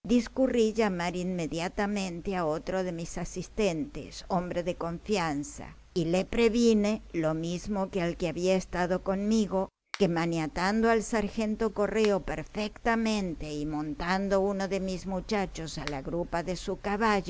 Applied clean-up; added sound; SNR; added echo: none; Finger snapping; 20 dB; none.